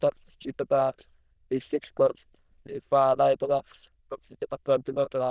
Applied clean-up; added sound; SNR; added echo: neural diffusion model UNIVERSE++.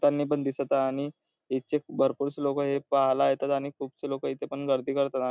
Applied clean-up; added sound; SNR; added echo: none; none; none; none.